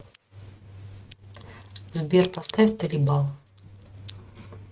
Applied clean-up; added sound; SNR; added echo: neural mask model RNNoise.